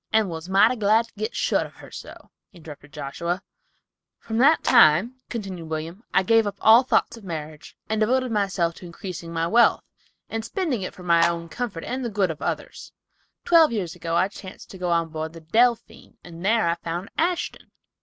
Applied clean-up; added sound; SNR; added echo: none; Clapping; 7 dB; none.